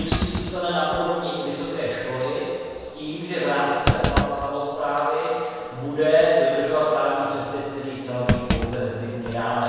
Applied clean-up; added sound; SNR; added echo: none; Thump, thud; 6 dB; reverberation time 1.9 s.